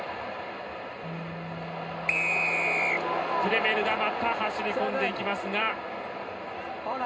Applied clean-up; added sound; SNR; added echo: none; Bass guitar; 18 dB; reverberation time 0.2 s.